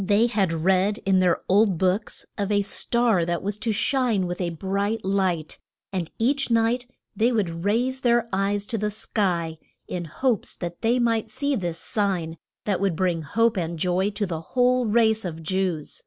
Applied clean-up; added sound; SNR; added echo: none; none; none; none.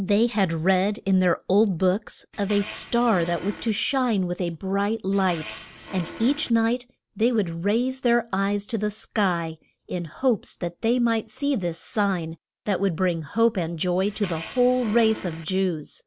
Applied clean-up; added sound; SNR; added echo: none; Fart; 15 dB; none.